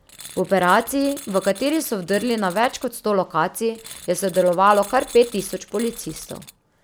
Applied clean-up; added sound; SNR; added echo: none; Tools; 19 dB; none.